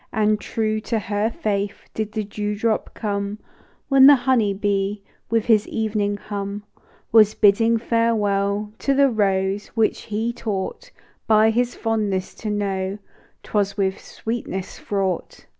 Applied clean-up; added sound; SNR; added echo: none; none; none; none.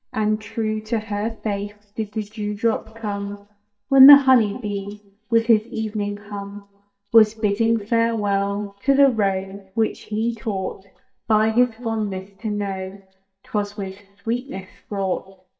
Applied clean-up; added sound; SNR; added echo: neural mask model DeepFilterNet 3.